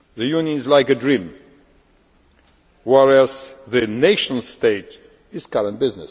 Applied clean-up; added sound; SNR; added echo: none; none; none; none.